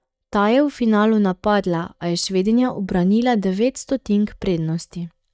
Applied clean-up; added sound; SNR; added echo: neural mask model DeepFilterNet 3.